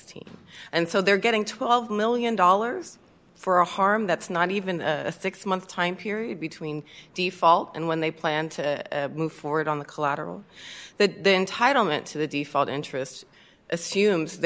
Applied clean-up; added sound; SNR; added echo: none; none; none; none.